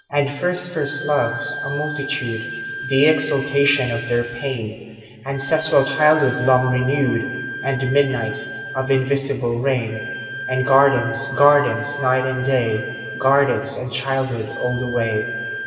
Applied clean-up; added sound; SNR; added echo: none; Bowed string instrument; 10 dB; reverberation time 2.5 s.